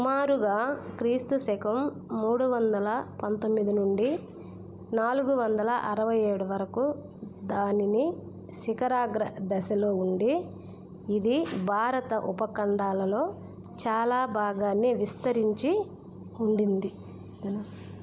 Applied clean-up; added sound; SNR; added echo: none; none; none; none.